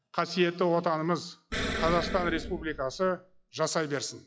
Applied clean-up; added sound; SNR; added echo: classical method log-MMSE.